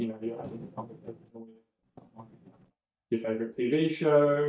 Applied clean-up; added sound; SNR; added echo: neural mask model DeepFilterNet 3.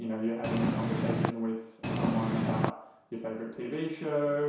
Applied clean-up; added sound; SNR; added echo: none; Purr; -4 dB; reverberation time 0.7 s.